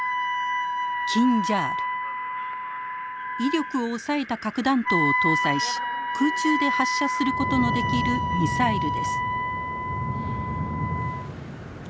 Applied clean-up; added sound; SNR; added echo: none; Wind instrument, woodwind instrument; 0 dB; none.